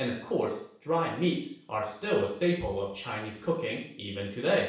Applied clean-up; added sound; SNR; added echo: none; none; none; reverberation time 0.7 s.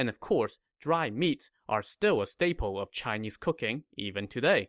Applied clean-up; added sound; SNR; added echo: none; none; none; none.